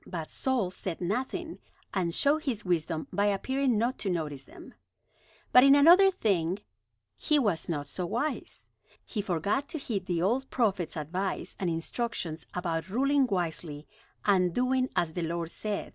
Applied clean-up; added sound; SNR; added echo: none; none; none; none.